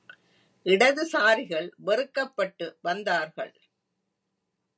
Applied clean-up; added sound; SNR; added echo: none; none; none; none.